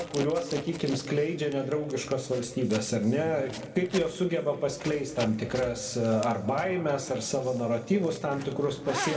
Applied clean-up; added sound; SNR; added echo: none; Zipper (clothing); 14 dB; reverberation time 2.0 s.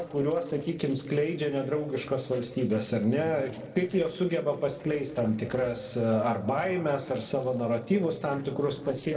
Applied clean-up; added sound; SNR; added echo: neural separator model SepFormer DNS4.